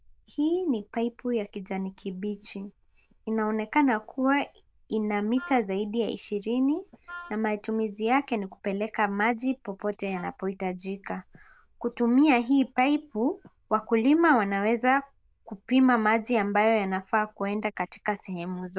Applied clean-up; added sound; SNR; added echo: neural diffusion model UNIVERSE++.